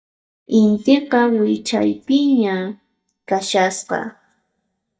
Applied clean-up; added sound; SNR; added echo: neural mask model DeepFilterNet 3.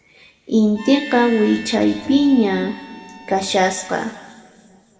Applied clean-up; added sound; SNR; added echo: none; Harmonica; 18 dB; reverberation time 2.0 s.